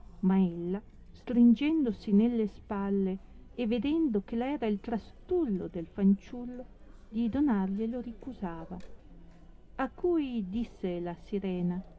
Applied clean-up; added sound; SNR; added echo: none; Chatter; 19 dB; reverberation time 0.3 s.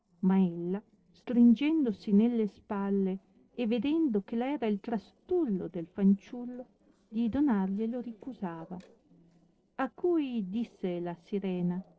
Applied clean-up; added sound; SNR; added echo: neural separator model SepFormer DNS4.